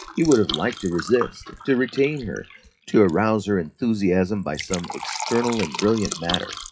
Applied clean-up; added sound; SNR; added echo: classical method WPE with log-MMSE.